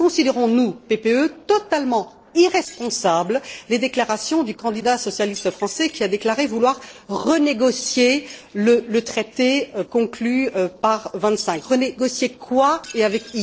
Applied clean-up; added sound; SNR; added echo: neural separator model SepFormer DNS4.